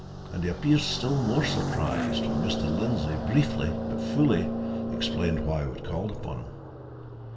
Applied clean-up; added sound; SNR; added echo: none; Car passing by; 3 dB; reverberation time 0.4 s.